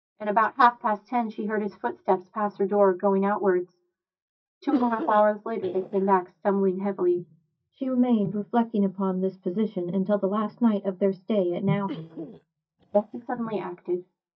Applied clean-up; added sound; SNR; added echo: neural mask model DeepFilterNet 3.